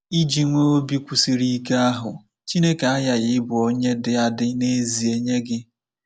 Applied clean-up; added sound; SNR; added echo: none; none; none; none.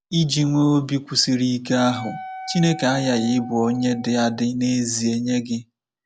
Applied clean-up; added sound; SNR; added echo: none; Wind instrument, woodwind instrument; 16 dB; none.